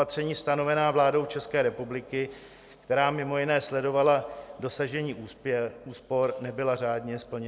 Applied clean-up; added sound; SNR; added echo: none; none; none; none.